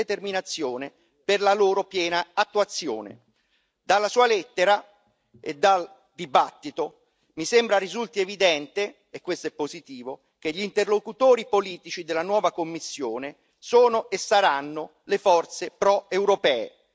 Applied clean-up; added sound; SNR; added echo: none; none; none; none.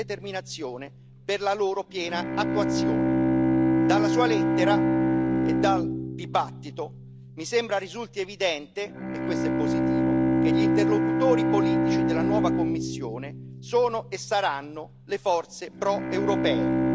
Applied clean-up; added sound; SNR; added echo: none; Bowed string instrument; -4 dB; none.